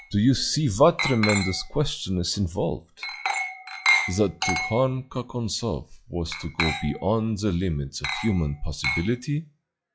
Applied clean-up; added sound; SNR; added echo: classical method log-MMSE.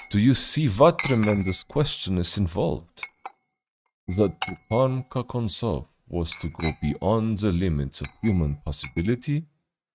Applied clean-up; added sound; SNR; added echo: neural mask model RNNoise.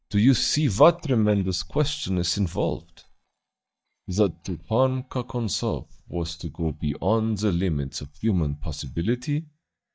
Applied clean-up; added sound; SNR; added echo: neural mask model DeepFilterNet 3.